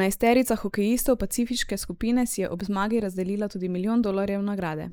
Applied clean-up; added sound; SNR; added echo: neural mask model Resemble Enhance denoiser.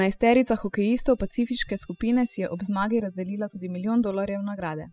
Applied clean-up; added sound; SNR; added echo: classical method spectral subtraction.